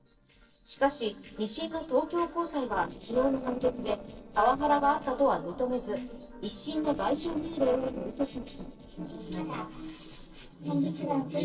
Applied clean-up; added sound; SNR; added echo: neural separator model SepFormer DNS4.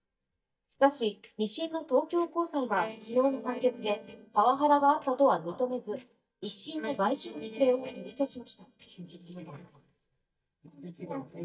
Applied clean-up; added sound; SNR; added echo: neural mask model DeepFilterNet 3.